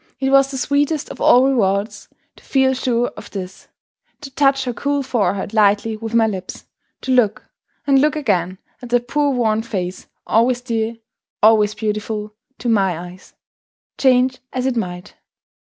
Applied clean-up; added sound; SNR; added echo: none; none; none; none.